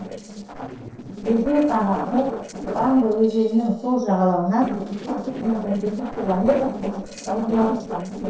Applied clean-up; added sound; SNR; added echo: neural separator model SepFormer DNS4.